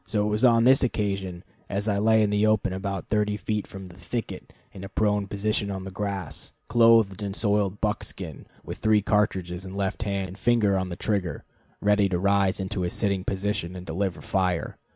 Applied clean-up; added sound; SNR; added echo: none; none; none; none.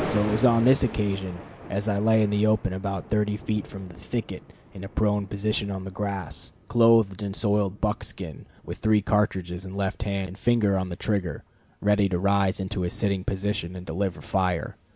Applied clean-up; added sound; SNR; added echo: none; Thunder; 17 dB; none.